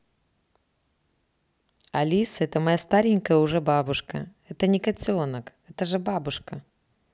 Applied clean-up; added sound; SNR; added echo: none; none; none; none.